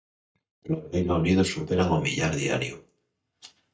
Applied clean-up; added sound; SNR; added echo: neural mask model DeepFilterNet 3.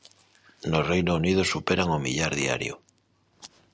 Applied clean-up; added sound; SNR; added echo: none; none; none; none.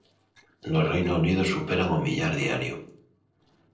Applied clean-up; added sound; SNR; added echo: neural separator model SepFormer DNS4.